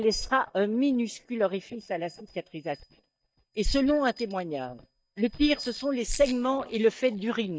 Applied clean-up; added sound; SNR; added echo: neural mask model DeepFilterNet 3.